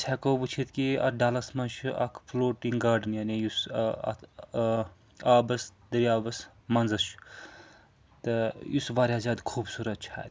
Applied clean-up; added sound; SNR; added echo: none; none; none; none.